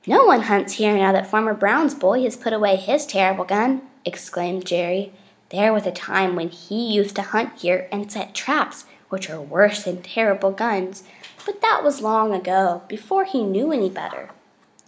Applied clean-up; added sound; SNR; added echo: none; none; none; none.